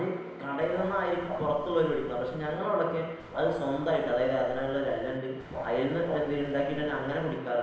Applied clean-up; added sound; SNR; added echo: none; Dog; 12 dB; reverberation time 1.0 s.